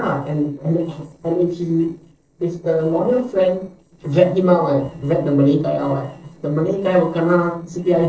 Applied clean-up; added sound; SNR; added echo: neural separator model SepFormer DNS4.